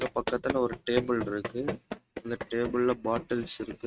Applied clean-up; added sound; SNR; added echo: neural mask model RNNoise.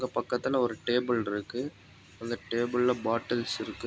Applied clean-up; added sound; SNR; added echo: none; none; none; none.